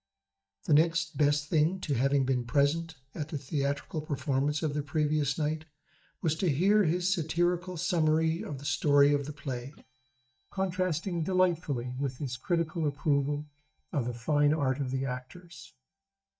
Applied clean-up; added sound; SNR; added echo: neural mask model DeepFilterNet 3.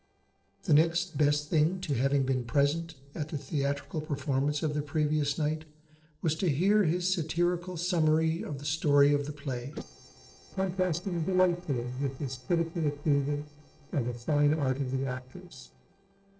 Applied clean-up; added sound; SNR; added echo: neural separator model SepFormer DNS4.